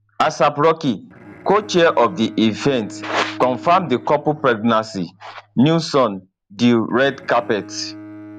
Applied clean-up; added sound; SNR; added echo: none; Bowed string instrument; 19 dB; none.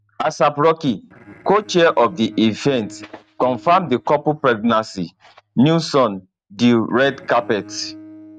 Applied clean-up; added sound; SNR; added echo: neural mask model RNNoise.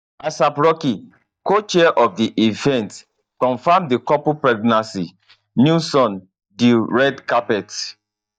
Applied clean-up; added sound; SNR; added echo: neural mask model DeepFilterNet 3.